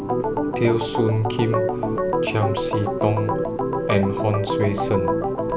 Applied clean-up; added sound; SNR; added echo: none; Organ; -1 dB; none.